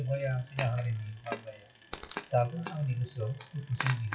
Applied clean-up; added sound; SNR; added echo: classical method WPE with log-MMSE.